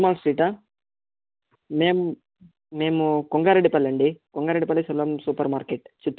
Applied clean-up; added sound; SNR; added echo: none; none; none; none.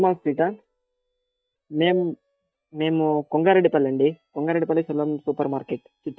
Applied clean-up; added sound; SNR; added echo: neural mask model DeepFilterNet 3.